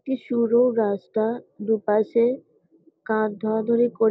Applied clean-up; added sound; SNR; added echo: none; none; none; none.